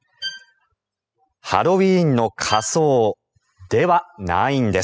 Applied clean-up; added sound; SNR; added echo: classical method spectral subtraction.